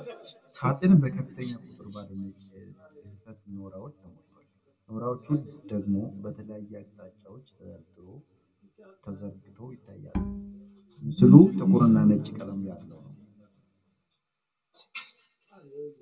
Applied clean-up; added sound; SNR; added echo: none; Bowed string instrument; 10 dB; reverberation time 1.6 s.